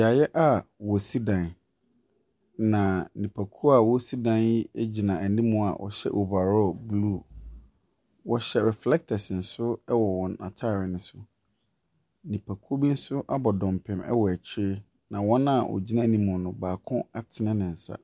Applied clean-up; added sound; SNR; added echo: none; none; none; none.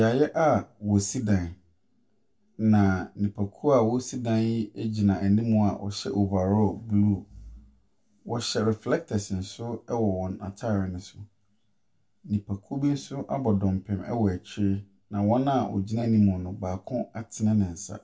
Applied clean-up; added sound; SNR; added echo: none; none; none; reverberation time 0.2 s.